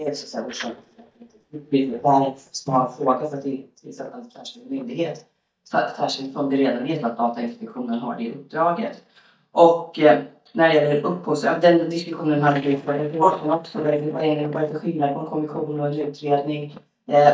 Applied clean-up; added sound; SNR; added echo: neural mask model DeepFilterNet 3.